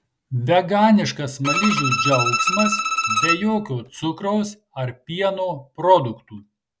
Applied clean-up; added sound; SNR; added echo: none; Bowed string instrument; 1 dB; none.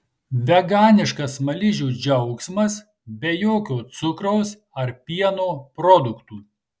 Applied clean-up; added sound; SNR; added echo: none; none; none; none.